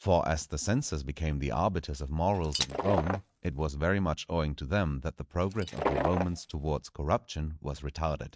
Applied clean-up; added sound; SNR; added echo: neural mask model RNNoise.